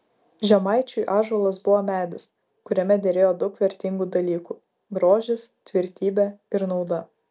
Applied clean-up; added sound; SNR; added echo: none; none; none; none.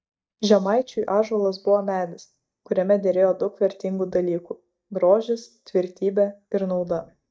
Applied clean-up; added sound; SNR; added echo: neural mask model DeepFilterNet 3.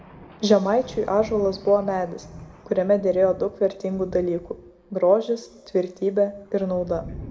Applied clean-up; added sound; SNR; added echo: none; Thunder; 19 dB; reverberation time 1.2 s.